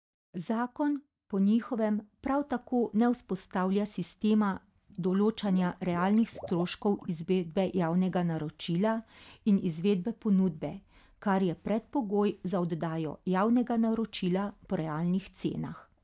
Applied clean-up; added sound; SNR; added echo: neural mask model DeepFilterNet 3.